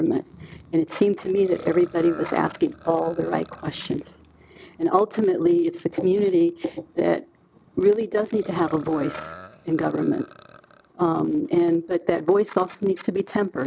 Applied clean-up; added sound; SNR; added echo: none; Burping, eructation; 19 dB; none.